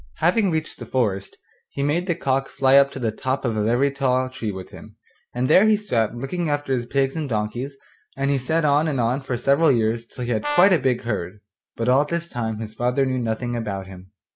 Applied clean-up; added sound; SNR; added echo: none; Brass instrument; 8 dB; none.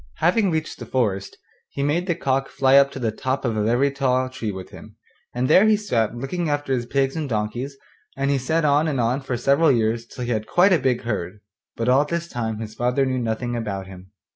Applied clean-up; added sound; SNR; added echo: none; none; none; none.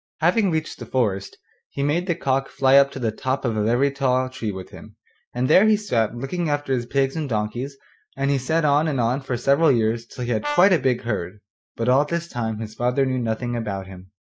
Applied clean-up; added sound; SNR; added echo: neural mask model DeepFilterNet 3.